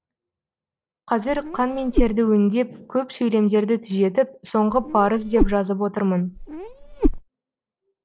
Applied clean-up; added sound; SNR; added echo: neural separator model SepFormer DNS4.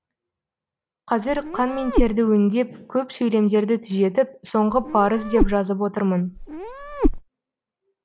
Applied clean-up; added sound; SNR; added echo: none; Meow; 1 dB; none.